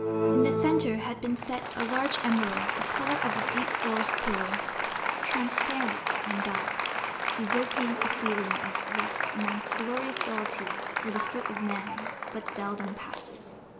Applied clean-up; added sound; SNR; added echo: none; Applause; -3 dB; reverberation time 1.6 s.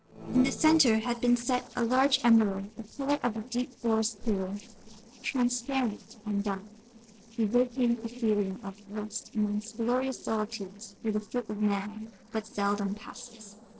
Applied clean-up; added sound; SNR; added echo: neural separator model SepFormer DNS4.